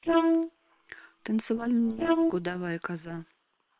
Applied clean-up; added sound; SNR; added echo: neural separator model SepFormer WHAM!.